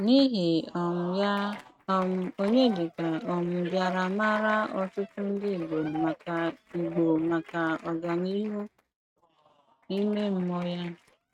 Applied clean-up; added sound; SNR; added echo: neural mask model RNNoise.